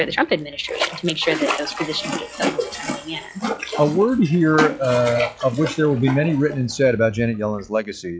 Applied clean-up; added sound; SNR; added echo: classical method log-MMSE.